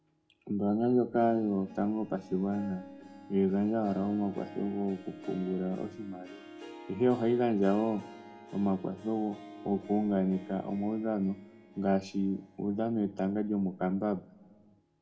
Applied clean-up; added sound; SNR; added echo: none; Harp; 19 dB; reverberation time 0.7 s.